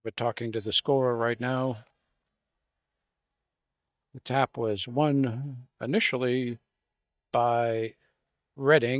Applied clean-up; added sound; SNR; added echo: neural mask model DeepFilterNet 3.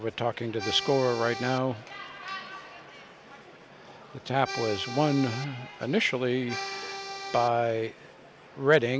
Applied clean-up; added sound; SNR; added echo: none; Accordion; 7 dB; none.